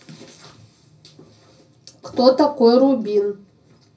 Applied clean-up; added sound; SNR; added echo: none; none; none; reverberation time 0.4 s.